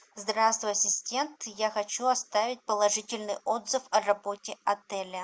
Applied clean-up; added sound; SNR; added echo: none; none; none; none.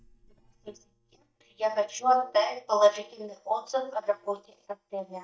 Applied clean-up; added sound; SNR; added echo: neural mask model DeepFilterNet 3.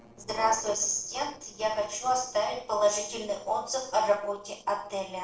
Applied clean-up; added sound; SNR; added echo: neural separator model SepFormer DNS4.